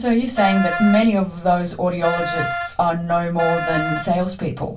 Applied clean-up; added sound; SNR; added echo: none; Wind instrument, woodwind instrument; 7 dB; reverberation time 0.2 s.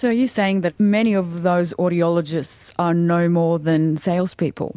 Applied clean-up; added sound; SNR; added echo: none; none; none; none.